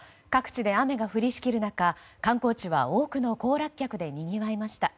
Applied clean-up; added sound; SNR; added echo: none; none; none; none.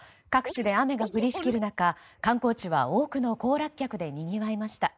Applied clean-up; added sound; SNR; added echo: neural mask model Resemble Enhance denoiser.